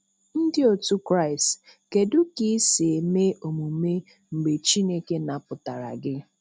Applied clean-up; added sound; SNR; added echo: none; none; none; none.